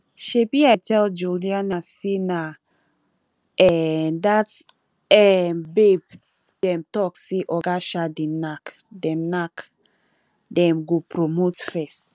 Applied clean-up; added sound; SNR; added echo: none; none; none; none.